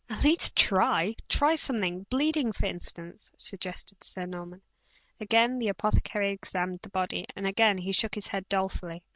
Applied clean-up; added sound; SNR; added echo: none; none; none; none.